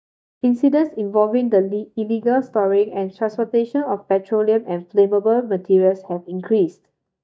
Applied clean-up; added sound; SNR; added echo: neural mask model DeepFilterNet 3.